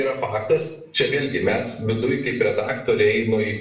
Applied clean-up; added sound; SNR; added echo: none; none; none; reverberation time 0.6 s.